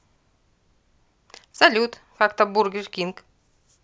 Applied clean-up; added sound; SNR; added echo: none; none; none; none.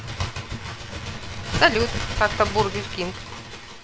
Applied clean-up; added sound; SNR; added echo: none; Bird; 4 dB; none.